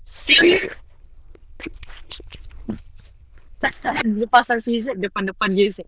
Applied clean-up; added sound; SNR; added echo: neural diffusion model UNIVERSE++.